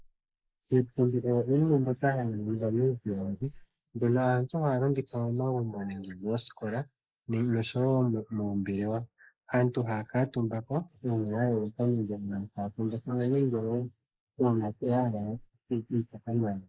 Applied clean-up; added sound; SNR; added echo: neural mask model Resemble Enhance denoiser.